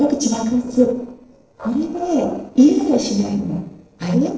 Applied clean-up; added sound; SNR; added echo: neural separator model SepFormer DNS4.